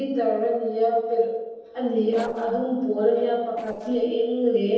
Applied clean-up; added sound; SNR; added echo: neural separator model SepFormer DNS4.